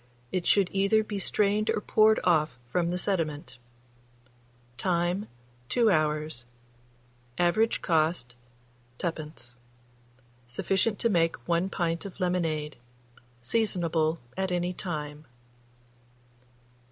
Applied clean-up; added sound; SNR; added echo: none; none; none; none.